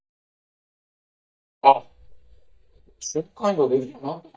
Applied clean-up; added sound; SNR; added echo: neural mask model DeepFilterNet 3.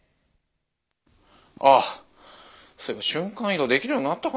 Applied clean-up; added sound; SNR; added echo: none; none; none; none.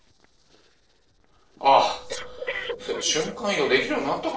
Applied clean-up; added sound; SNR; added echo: neural separator model SepFormer DNS4.